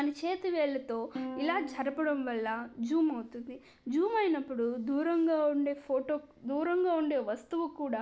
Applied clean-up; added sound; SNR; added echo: none; Plucked string instrument; 15 dB; none.